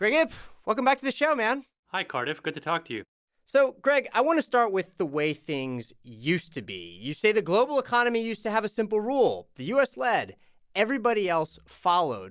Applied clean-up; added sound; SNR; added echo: none; none; none; none.